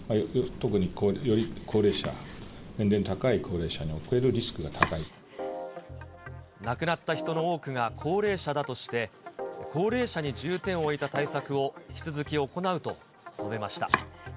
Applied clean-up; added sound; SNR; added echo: none; Domestic sounds, home sounds; 12 dB; none.